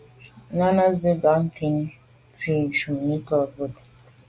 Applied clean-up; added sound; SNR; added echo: none; none; none; none.